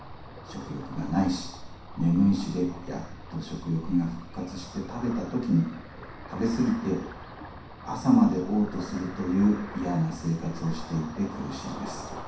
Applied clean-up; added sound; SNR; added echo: none; Ocean; 12 dB; reverberation time 0.6 s.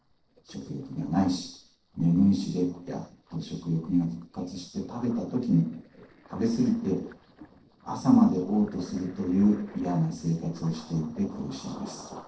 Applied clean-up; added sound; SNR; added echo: neural separator model SepFormer DNS4.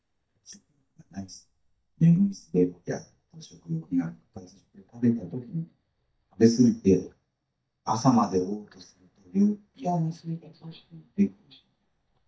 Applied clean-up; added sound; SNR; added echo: neural mask model DeepFilterNet 3.